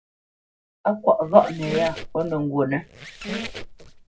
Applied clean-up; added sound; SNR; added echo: none; Squeak; 11 dB; reverberation time 0.4 s.